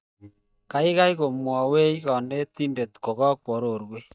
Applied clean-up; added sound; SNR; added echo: neural mask model DeepFilterNet 3.